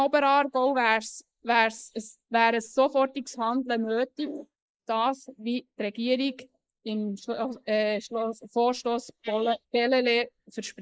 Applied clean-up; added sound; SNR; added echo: neural mask model Resemble Enhance denoiser.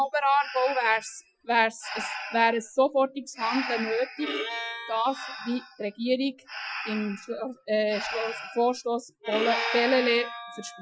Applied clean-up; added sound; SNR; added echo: classical method Wiener filter.